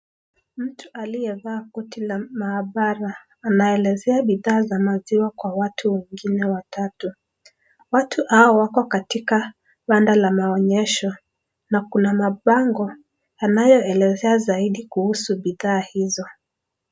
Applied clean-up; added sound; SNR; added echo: none; none; none; none.